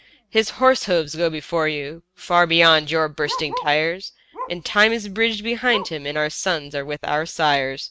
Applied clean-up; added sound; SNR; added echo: neural mask model RNNoise.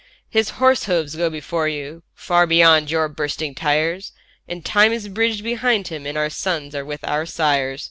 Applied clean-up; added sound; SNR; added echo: none; none; none; none.